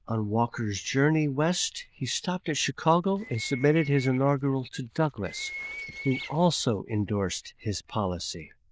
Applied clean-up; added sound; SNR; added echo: neural diffusion model UNIVERSE++.